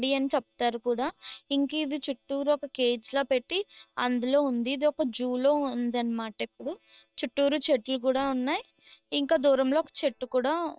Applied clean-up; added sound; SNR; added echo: neural separator model SepFormer WHAM!.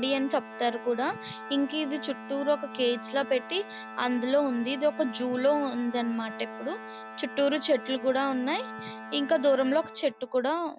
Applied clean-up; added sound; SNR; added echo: none; Organ; 13 dB; none.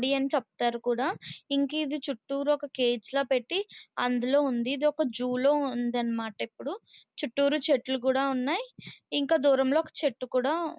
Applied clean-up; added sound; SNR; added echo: none; none; none; none.